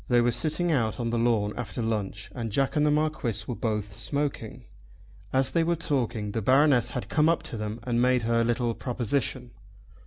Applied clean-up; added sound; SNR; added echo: none; none; none; none.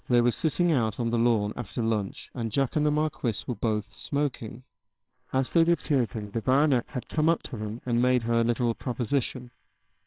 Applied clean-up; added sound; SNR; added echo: neural separator model SepFormer WHAMR!.